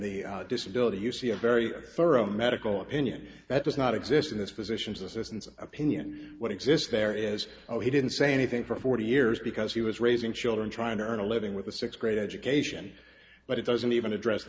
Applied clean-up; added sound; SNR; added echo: none; none; none; none.